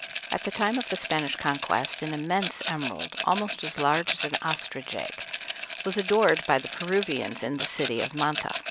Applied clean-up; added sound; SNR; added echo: none; Rattle; 1 dB; none.